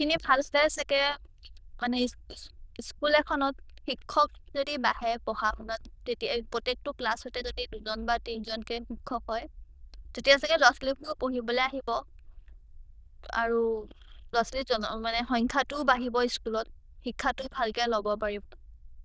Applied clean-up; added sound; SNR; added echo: neural diffusion model UNIVERSE++.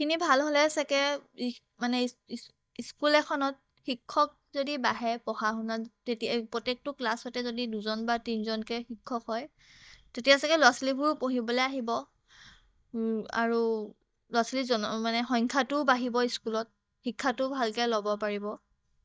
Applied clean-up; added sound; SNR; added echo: neural mask model DeepFilterNet 3.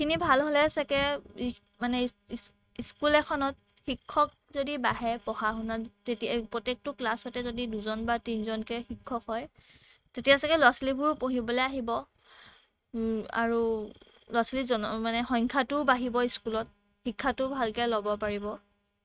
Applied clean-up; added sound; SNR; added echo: neural mask model RNNoise.